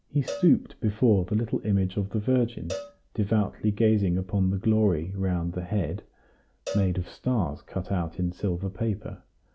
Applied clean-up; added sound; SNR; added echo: none; Cowbell; 17 dB; none.